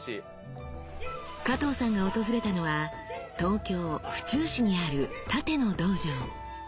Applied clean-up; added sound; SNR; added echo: none; Buzz; 12 dB; none.